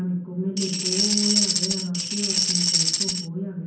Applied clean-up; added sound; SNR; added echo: none; Tambourine; -5 dB; reverberation time 0.9 s.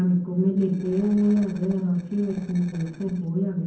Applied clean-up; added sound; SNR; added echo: neural separator model SepFormer DNS4.